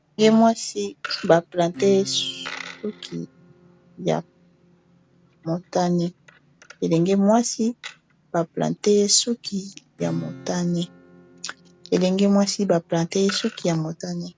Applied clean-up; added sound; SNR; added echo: none; Acoustic guitar / Strum + Coin (dropping); 19 dB; none.